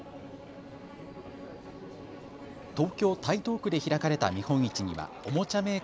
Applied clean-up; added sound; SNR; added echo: none; Bowed string instrument; 19 dB; none.